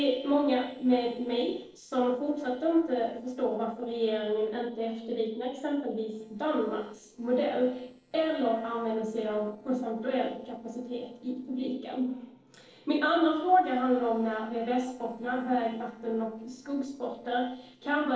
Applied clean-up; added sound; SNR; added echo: neural separator model SepFormer DNS4.